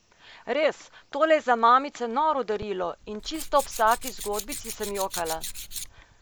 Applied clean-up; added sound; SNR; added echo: none; Tools; 9 dB; none.